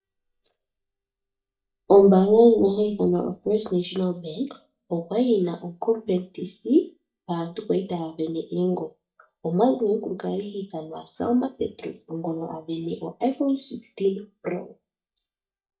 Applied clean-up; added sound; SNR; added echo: neural mask model DeepFilterNet 3.